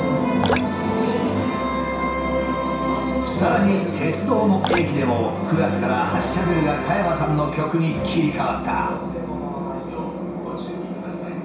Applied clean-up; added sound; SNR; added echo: none; Drip; 10 dB; reverberation time 0.6 s.